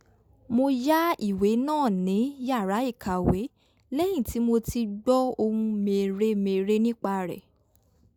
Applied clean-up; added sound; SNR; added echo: none; none; none; none.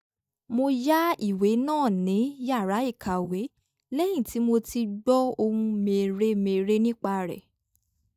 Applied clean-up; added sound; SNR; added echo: neural mask model DeepFilterNet 3.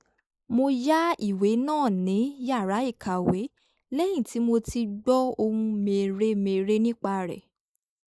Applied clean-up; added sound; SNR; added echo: neural mask model Resemble Enhance denoiser.